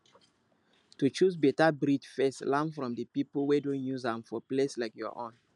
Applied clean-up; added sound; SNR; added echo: none; none; none; none.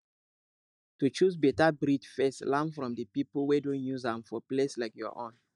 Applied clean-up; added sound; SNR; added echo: neural mask model DeepFilterNet 3.